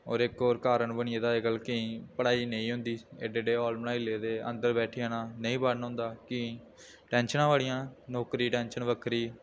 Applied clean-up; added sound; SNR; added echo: none; none; none; none.